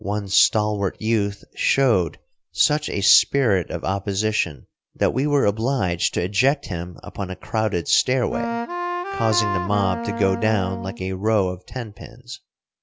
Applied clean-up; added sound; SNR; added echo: none; Wind instrument, woodwind instrument; 4 dB; none.